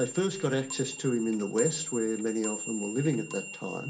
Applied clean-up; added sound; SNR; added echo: none; Clock; 8 dB; reverberation time 0.3 s.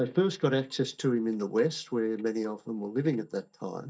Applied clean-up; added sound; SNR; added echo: neural mask model DeepFilterNet 3.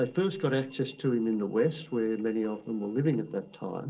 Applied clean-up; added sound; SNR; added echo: neural separator model SepFormer DNS4.